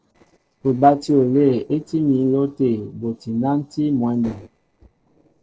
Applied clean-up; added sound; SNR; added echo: neural separator model SepFormer DNS4.